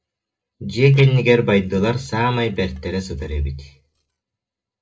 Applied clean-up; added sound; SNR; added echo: neural separator model SepFormer DNS4.